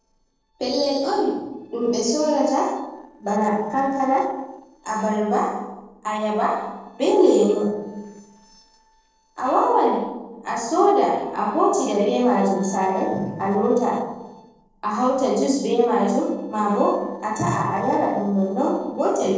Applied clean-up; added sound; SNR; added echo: neural separator model SepFormer DNS4.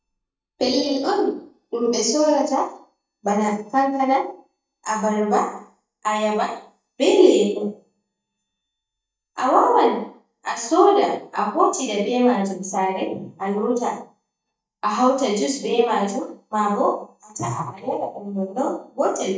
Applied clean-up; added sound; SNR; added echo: neural mask model DeepFilterNet 3.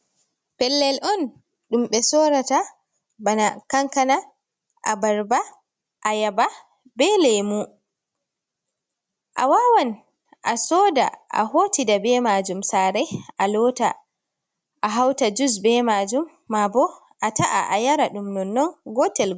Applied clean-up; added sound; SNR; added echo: none; none; none; none.